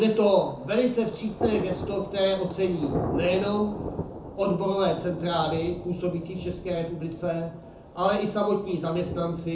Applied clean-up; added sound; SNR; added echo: none; Thunder; 10 dB; reverberation time 0.6 s.